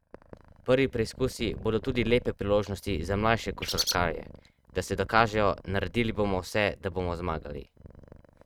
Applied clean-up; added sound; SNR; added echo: neural mask model RNNoise.